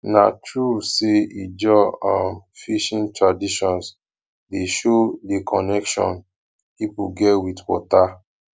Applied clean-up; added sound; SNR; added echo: none; none; none; none.